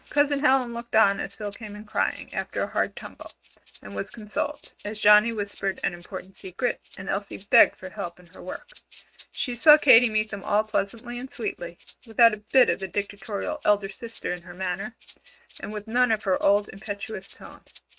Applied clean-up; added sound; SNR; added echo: neural mask model RNNoise.